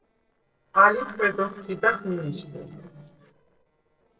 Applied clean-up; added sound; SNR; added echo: neural separator model SepFormer DNS4.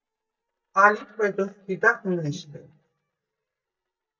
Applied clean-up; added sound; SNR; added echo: neural mask model DeepFilterNet 3.